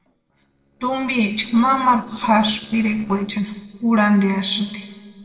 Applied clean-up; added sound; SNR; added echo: neural separator model SepFormer DNS4.